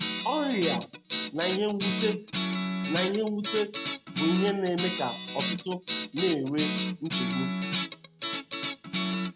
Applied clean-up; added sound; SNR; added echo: none; Guitar; 1 dB; none.